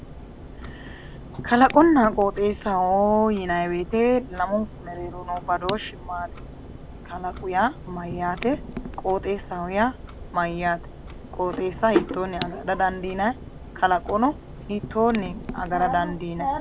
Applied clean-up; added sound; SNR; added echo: none; Clock; 13 dB; none.